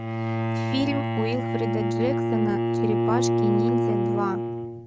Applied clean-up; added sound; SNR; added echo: neural mask model RNNoise.